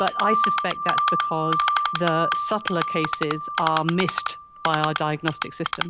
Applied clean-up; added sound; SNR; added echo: none; Wind chime + Typing; -1 dB; none.